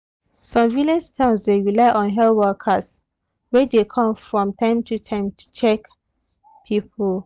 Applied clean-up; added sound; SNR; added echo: none; none; none; none.